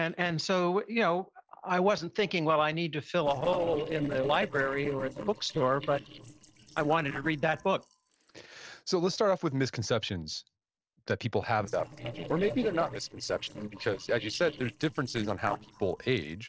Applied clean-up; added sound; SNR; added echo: neural separator model SepFormer DNS4.